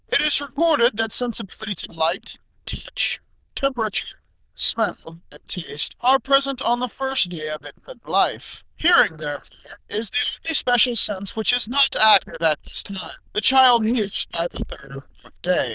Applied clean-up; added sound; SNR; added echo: neural diffusion model UNIVERSE++.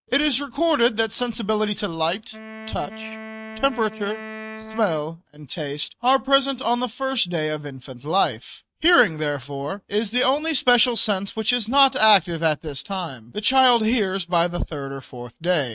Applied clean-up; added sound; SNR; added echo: neural mask model RNNoise.